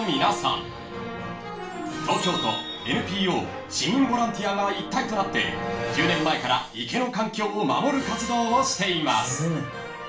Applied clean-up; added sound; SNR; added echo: none; none; none; reverberation time 0.4 s.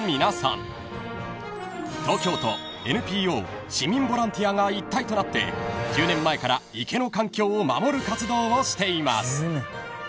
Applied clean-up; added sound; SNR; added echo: none; none; none; none.